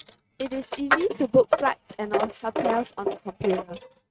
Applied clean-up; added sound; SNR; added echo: neural mask model RNNoise.